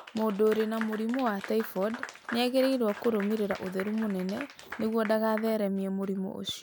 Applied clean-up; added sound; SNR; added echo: none; Applause / Clapping; 15 dB; none.